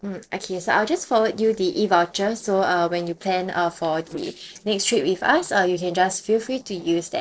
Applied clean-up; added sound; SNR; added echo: neural separator model SepFormer DNS4.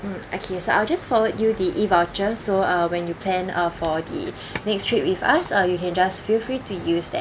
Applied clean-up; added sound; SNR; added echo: none; none; none; none.